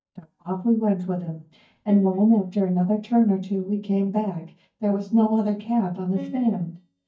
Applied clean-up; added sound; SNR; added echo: neural mask model DeepFilterNet 3.